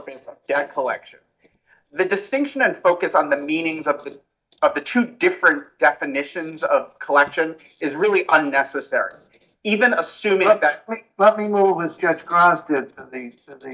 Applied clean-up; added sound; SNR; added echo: neural mask model DeepFilterNet 3.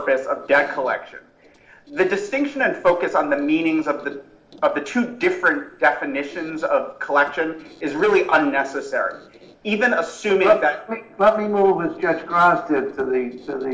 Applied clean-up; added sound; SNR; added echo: neural separator model SepFormer DNS4.